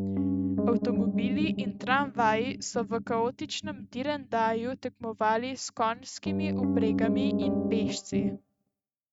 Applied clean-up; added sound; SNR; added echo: neural mask model RNNoise.